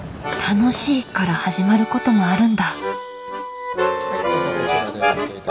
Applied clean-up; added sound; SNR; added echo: none; Chime; 19 dB; none.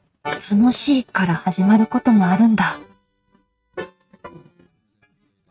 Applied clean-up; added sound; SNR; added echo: neural mask model RNNoise.